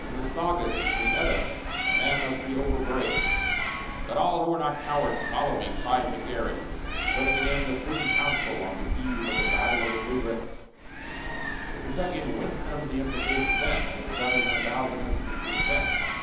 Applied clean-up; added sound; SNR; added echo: none; Bird; -2 dB; reverberation time 0.9 s.